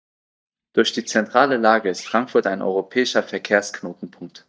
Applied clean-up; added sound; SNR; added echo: neural mask model DeepFilterNet 3.